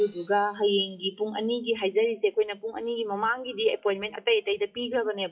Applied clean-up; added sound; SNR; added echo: classical method WPE with log-MMSE.